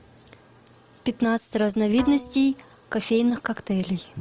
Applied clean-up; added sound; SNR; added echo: none; Bowed string instrument; 17 dB; none.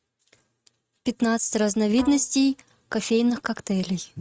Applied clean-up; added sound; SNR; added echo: neural mask model RNNoise.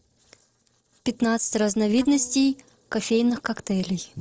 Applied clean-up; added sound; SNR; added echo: neural separator model SepFormer DNS4.